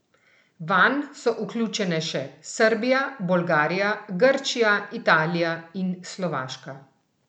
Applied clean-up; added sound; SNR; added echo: none; none; none; none.